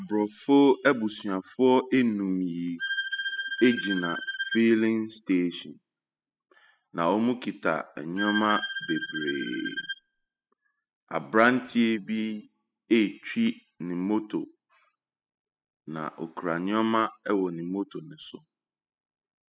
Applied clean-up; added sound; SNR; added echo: classical method spectral subtraction.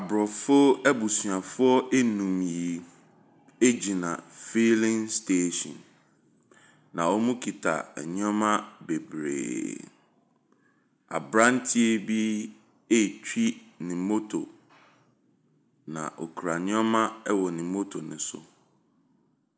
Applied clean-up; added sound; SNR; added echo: none; none; none; none.